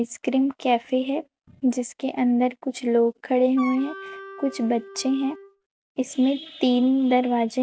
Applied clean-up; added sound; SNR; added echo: none; Wind instrument, woodwind instrument; 15 dB; none.